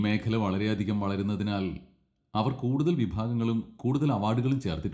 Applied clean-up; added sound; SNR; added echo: none; none; none; reverberation time 0.4 s.